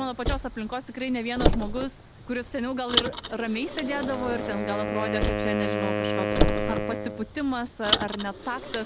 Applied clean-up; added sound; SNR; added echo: none; Car + Wind instrument, woodwind instrument; -3 dB; none.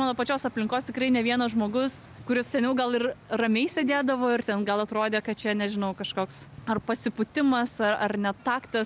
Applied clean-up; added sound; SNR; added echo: none; none; none; none.